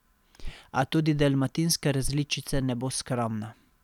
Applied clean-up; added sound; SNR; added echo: none; Walk, footsteps; 12 dB; none.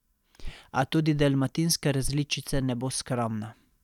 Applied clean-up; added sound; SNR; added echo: neural mask model DeepFilterNet 3.